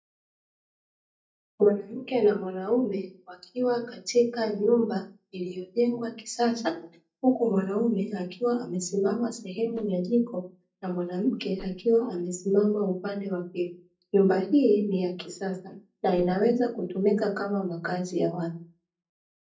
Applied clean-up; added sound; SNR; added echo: neural mask model DeepFilterNet 3.